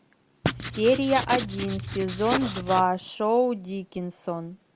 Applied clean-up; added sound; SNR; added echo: none; Writing; 6 dB; none.